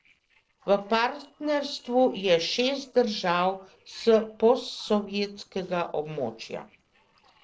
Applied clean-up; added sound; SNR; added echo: neural separator model SepFormer DNS4.